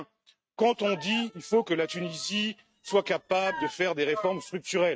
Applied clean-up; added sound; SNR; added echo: neural mask model RNNoise.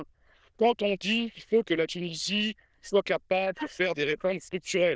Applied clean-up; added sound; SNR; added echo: neural diffusion model UNIVERSE++.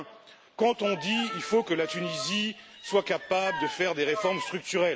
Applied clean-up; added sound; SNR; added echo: none; Bowed string instrument; 9 dB; none.